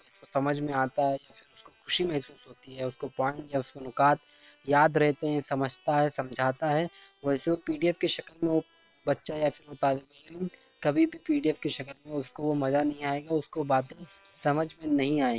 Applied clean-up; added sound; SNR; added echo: neural separator model SepFormer WHAM!.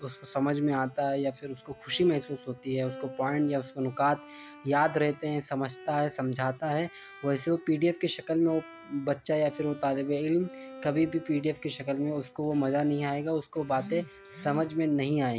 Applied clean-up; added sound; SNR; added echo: none; Bowed string instrument; 20 dB; none.